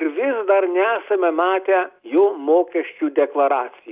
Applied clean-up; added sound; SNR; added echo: none; none; none; none.